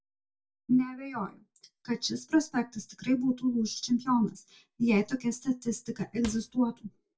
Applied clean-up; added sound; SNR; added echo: none; Cupboard open or close / Drawer open or close; 16 dB; reverberation time 0.1 s.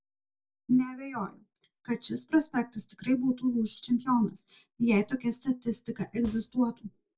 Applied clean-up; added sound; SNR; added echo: neural separator model SepFormer DNS4.